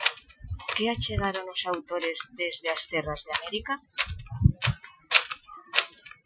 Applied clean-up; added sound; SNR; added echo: classical method Wiener filter.